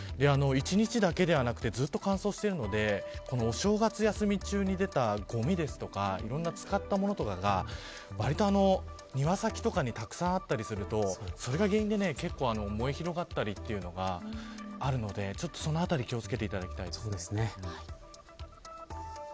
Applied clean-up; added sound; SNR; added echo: none; none; none; none.